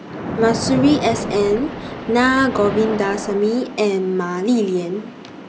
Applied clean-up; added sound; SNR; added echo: none; Splash, splatter; 9 dB; none.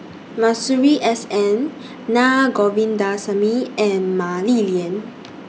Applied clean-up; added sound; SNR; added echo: none; none; none; none.